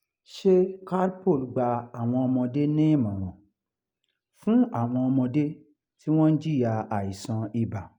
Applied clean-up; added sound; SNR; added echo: none; none; none; none.